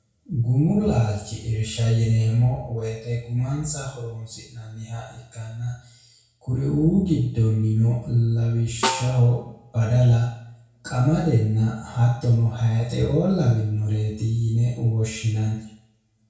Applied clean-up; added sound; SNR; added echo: none; Snare drum; 11 dB; reverberation time 0.6 s.